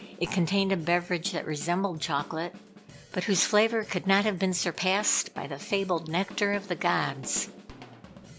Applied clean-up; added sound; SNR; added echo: none; Drum kit; 18 dB; none.